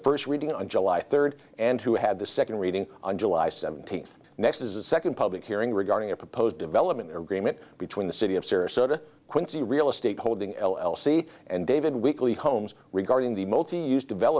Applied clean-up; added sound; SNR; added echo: none; none; none; none.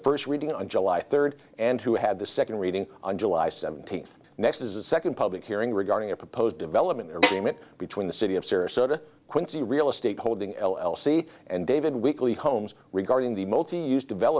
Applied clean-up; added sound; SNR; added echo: none; Snare drum; 2 dB; none.